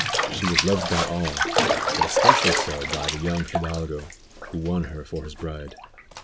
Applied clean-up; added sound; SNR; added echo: none; Bathtub (filling or washing); -3 dB; none.